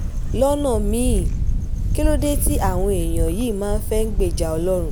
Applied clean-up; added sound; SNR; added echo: none; Camera; -2 dB; none.